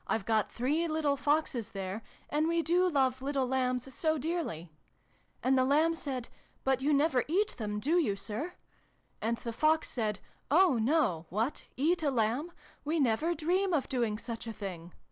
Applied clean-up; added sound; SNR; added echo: none; none; none; none.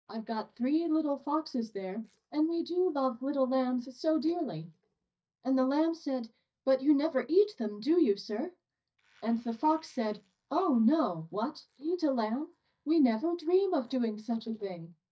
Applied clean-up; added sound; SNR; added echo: neural mask model DeepFilterNet 3.